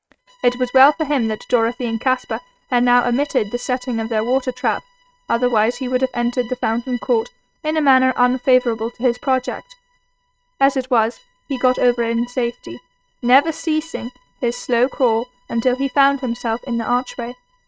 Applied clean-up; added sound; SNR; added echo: neural mask model RNNoise.